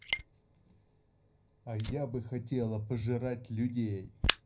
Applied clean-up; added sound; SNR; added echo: none; Fire; 0 dB; reverberation time 0.5 s.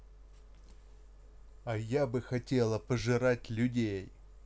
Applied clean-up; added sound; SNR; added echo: none; none; none; none.